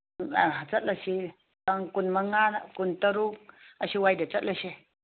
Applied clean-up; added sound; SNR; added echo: none; none; none; none.